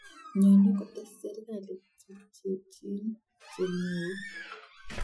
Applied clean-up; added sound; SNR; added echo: classical method Wiener filter.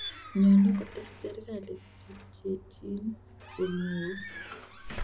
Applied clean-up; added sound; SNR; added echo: none; Squeak / Slam / Alarm / Wood; 13 dB; none.